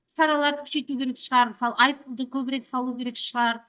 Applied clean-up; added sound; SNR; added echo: neural mask model DeepFilterNet 3.